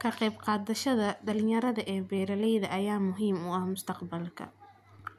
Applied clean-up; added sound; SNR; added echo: none; none; none; none.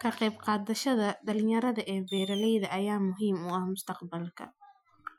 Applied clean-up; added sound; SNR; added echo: classical method Wiener filter.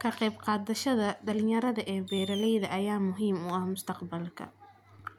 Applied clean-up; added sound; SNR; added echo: none; Fireworks; 17 dB; none.